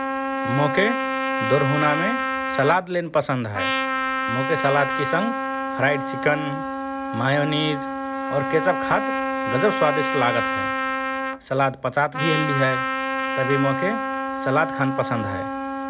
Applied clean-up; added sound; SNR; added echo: none; Trumpet; 1 dB; none.